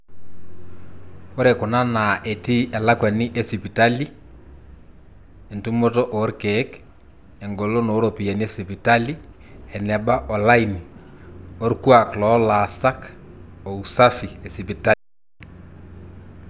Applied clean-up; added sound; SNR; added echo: none; none; none; none.